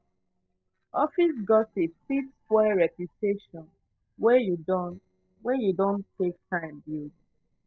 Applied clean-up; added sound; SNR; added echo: neural separator model SepFormer DNS4.